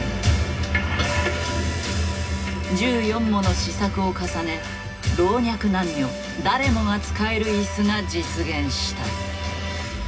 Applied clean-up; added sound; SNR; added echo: none; none; none; reverberation time 0.4 s.